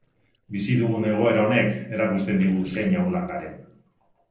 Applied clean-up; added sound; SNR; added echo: neural separator model SepFormer DNS4.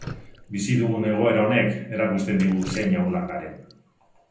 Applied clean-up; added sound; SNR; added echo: none; Drip; 18 dB; reverberation time 0.6 s.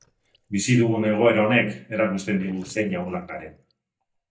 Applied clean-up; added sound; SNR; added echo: neural mask model DeepFilterNet 3.